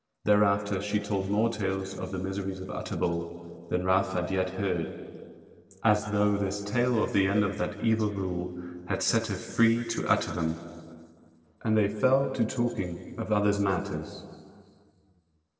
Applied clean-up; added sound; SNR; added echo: neural separator model SepFormer DNS4.